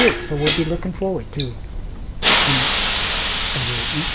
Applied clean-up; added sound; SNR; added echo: none; Hiss; -2 dB; none.